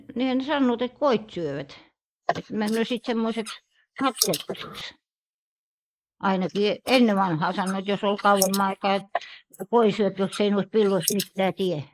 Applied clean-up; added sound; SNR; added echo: neural mask model Resemble Enhance denoiser.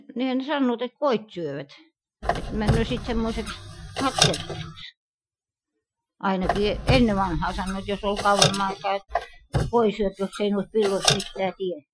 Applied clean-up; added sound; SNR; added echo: classical method Wiener filter.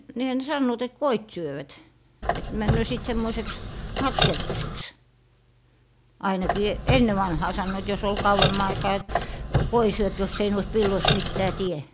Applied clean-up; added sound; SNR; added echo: none; Squeak; 0 dB; none.